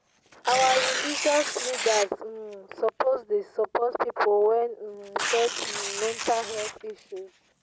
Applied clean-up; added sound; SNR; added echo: none; Tearing; 6 dB; none.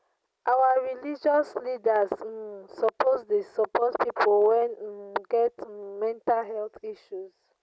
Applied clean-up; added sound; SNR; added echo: none; none; none; none.